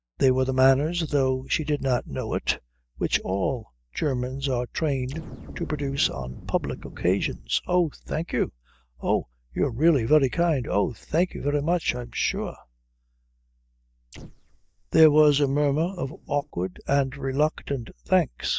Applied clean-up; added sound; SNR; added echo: neural mask model DeepFilterNet 3.